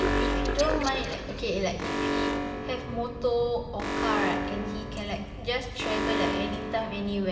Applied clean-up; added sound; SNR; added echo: none; Alarm; 1 dB; reverberation time 2.0 s.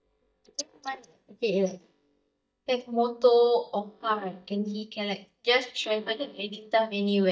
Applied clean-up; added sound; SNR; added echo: neural mask model DeepFilterNet 3.